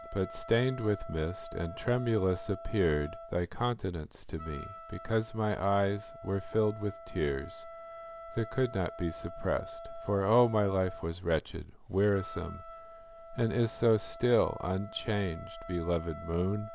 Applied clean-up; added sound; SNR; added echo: none; Wind instrument, woodwind instrument; 15 dB; none.